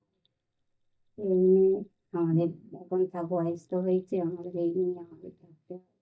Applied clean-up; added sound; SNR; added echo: neural mask model DeepFilterNet 3.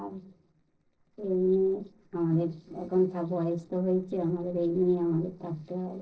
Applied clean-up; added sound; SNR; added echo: neural separator model SepFormer DNS4.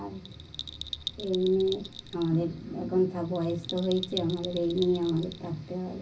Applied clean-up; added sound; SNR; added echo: none; Bell; 13 dB; reverberation time 0.4 s.